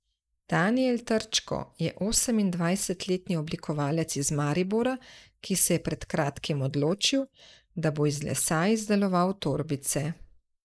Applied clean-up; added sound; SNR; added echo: neural mask model Resemble Enhance denoiser.